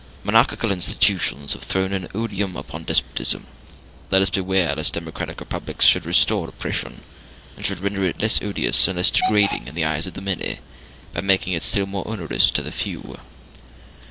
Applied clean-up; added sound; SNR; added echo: none; Hiss / Alarm / Train; 15 dB; none.